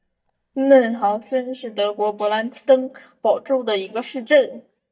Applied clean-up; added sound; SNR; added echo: neural mask model DeepFilterNet 3.